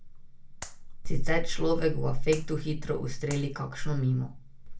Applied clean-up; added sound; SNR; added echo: none; Clapping; 18 dB; reverberation time 0.2 s.